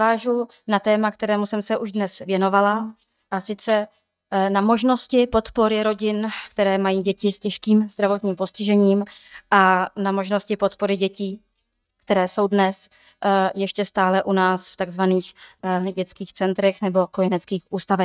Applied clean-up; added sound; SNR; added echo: neural mask model DeepFilterNet 3.